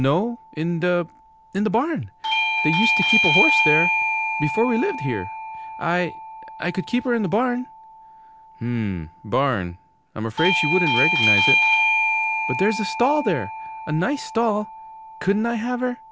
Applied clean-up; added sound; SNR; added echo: none; Bell / Doorbell; 0 dB; none.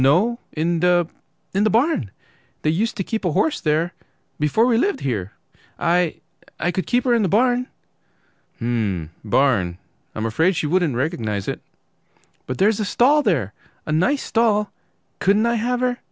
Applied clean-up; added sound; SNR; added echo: none; none; none; none.